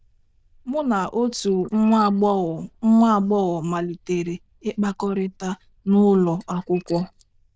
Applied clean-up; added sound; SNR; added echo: neural diffusion model UNIVERSE++.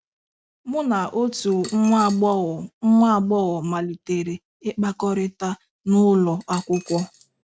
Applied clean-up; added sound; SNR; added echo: none; Coin (dropping); 19 dB; none.